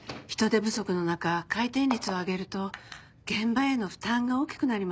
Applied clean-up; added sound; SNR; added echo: none; none; none; none.